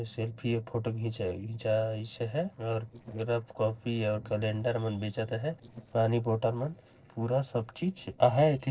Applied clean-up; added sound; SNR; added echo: neural separator model SepFormer DNS4.